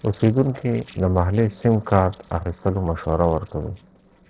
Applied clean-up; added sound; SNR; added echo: neural separator model SepFormer DNS4.